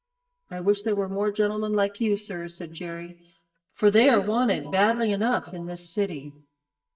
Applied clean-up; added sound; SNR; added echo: neural mask model DeepFilterNet 3.